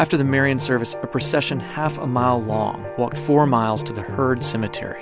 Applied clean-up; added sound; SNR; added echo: none; none; none; none.